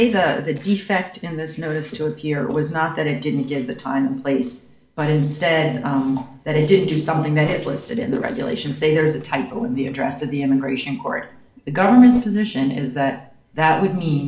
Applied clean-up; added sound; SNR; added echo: neural separator model SepFormer DNS4.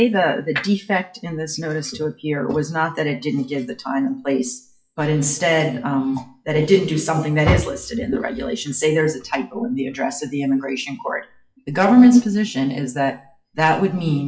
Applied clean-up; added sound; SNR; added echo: classical method WPE with log-MMSE.